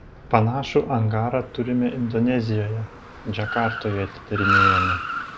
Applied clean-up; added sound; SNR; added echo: none; Car; 4 dB; none.